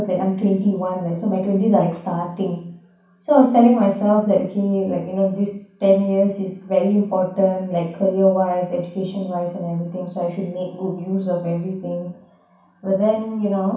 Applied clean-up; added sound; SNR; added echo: none; none; none; reverberation time 0.6 s.